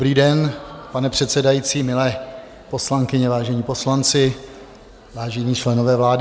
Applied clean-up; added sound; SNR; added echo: none; none; none; none.